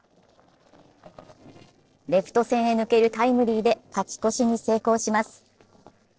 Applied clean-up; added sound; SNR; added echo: neural separator model SepFormer DNS4.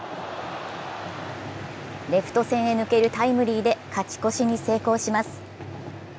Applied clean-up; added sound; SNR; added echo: none; none; none; none.